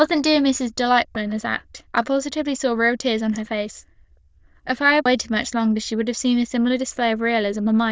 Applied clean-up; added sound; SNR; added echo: neural diffusion model UNIVERSE++.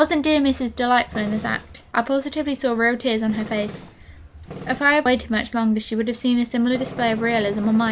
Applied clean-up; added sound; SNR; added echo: none; Tools; 17 dB; none.